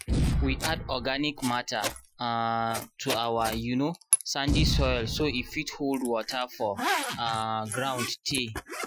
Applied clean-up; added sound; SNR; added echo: classical method Wiener filter.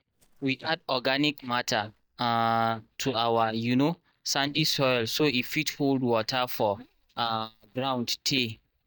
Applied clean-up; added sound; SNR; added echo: neural mask model DeepFilterNet 3.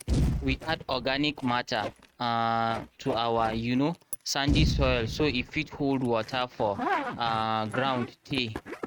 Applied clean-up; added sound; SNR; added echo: neural mask model RNNoise.